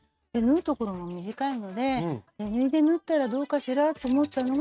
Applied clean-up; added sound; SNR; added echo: neural mask model RNNoise.